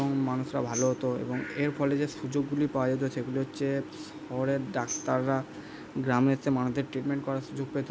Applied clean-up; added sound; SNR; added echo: none; Tambourine; 14 dB; none.